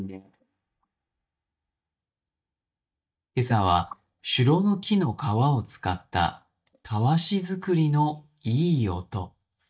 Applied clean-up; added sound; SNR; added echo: neural mask model DeepFilterNet 3.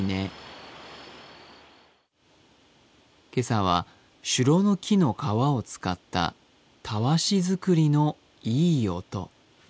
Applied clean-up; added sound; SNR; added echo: none; none; none; none.